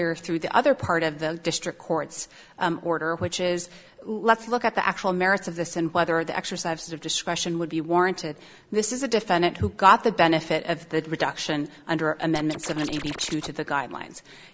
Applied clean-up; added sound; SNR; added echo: none; Scratching (performance technique); 11 dB; none.